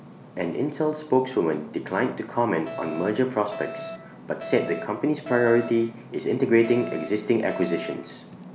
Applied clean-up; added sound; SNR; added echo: none; Alarm; 13 dB; none.